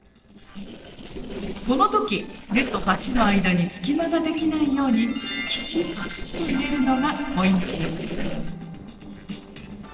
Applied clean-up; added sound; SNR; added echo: neural separator model SepFormer DNS4.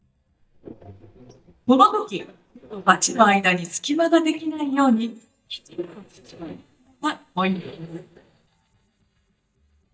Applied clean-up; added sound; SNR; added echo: neural mask model DeepFilterNet 3.